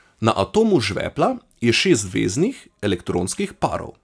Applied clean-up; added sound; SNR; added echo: none; none; none; none.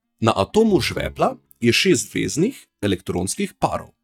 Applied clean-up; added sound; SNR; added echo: neural mask model DeepFilterNet 3.